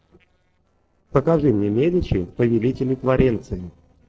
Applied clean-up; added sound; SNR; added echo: neural separator model SepFormer DNS4.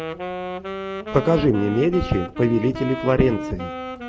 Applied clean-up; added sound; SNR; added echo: none; Wind instrument, woodwind instrument; 9 dB; none.